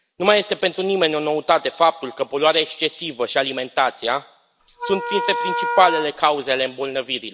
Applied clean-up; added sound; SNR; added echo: none; Wind instrument, woodwind instrument; 4 dB; none.